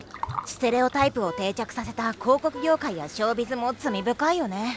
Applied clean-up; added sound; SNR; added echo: none; Vehicle horn, car horn, honking + Gurgling; 14 dB; none.